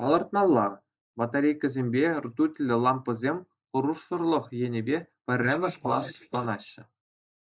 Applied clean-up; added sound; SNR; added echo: neural mask model Resemble Enhance denoiser.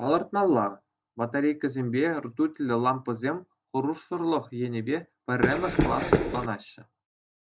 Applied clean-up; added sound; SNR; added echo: none; Run; -3 dB; none.